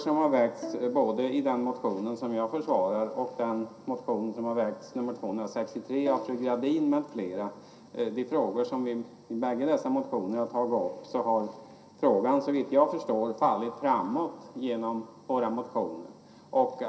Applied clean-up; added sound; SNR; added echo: none; Bowed string instrument; 17 dB; reverberation time 0.3 s.